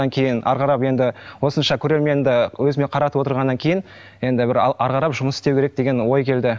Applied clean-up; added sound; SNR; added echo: none; none; none; none.